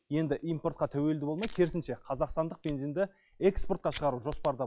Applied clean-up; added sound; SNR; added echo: classical method log-MMSE.